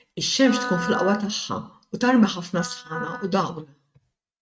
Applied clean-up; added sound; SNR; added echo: neural mask model RNNoise.